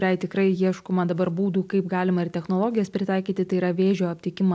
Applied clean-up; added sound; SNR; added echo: none; none; none; none.